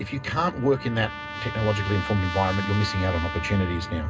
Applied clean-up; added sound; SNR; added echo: none; Trumpet; 9 dB; reverberation time 0.2 s.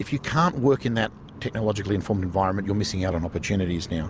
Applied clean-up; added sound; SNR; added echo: none; none; none; none.